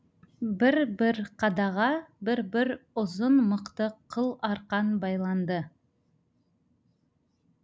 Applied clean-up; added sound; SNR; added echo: none; none; none; none.